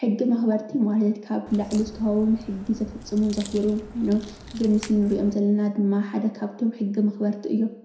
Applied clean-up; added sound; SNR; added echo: none; Crack; 18 dB; reverberation time 0.6 s.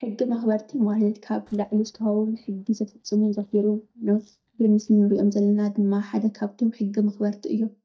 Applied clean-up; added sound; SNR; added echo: neural mask model DeepFilterNet 3.